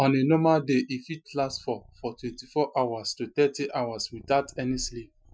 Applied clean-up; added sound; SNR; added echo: classical method Wiener filter.